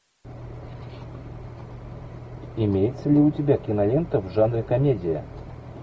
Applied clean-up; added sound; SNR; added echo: none; none; none; none.